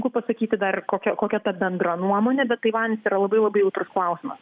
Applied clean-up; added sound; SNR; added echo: none; none; none; none.